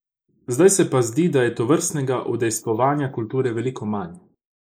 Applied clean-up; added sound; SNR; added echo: neural mask model Resemble Enhance denoiser.